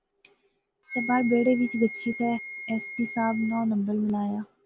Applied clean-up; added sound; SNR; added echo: none; Wind instrument, woodwind instrument; 12 dB; none.